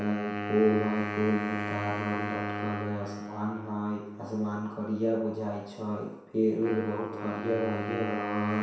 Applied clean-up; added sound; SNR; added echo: none; Wind instrument, woodwind instrument; 5 dB; reverberation time 0.7 s.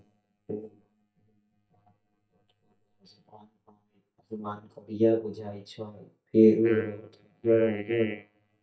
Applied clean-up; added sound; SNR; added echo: neural mask model DeepFilterNet 3.